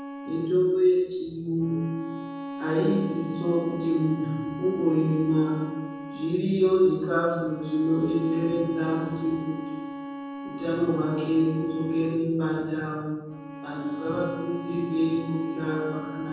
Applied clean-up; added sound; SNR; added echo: none; Bowed string instrument; 11 dB; reverberation time 1.3 s.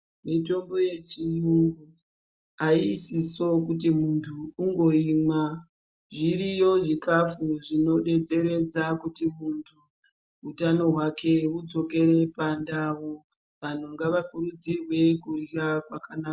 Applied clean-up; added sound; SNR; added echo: none; none; none; none.